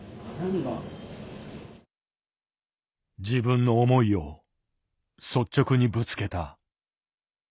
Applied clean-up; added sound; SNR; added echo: none; none; none; none.